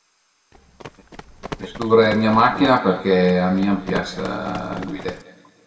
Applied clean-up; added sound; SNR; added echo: none; Run; 15 dB; reverberation time 1.4 s.